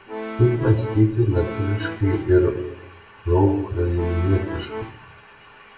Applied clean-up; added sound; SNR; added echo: none; Accordion; 11 dB; reverberation time 0.8 s.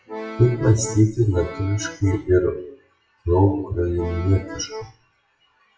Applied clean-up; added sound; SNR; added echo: classical method WPE with log-MMSE.